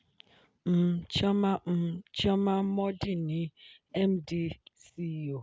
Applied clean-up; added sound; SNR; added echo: none; none; none; none.